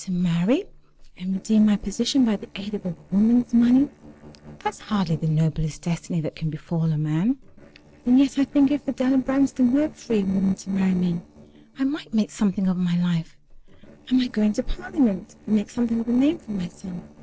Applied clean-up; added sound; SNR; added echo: neural separator model SepFormer DNS4.